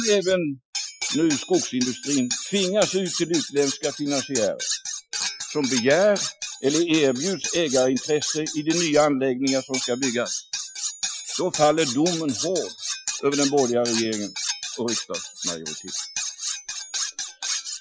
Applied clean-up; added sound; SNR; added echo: classical method Wiener filter.